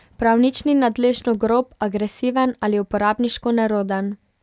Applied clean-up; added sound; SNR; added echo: none; none; none; none.